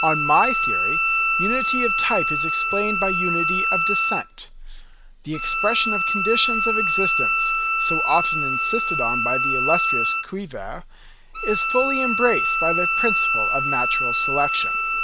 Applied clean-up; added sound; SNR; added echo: none; Bowed string instrument; -4 dB; none.